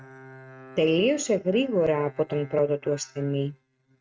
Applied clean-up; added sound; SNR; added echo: neural mask model RNNoise.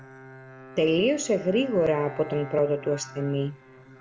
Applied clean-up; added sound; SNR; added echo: none; Bowed string instrument; 17 dB; none.